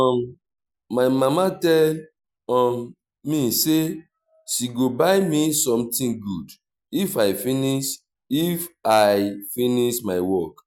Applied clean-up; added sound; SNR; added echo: none; none; none; none.